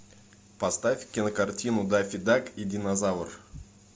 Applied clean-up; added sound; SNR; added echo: none; none; none; none.